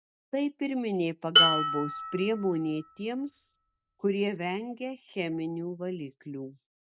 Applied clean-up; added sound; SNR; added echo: none; Dishes, pots, and pans; -2 dB; none.